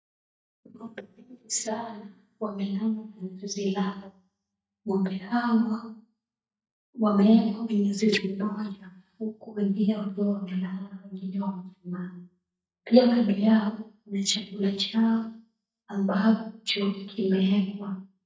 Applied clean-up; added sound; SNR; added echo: neural mask model DeepFilterNet 3.